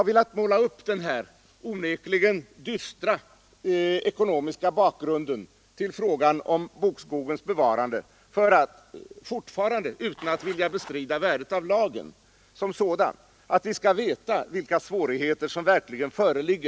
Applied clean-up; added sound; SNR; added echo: none; Zipper (clothing); 19 dB; none.